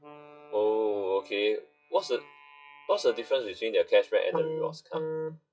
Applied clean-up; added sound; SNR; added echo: classical method WPE with log-MMSE.